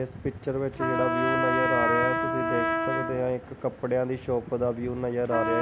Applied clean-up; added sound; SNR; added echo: none; Trumpet; 1 dB; none.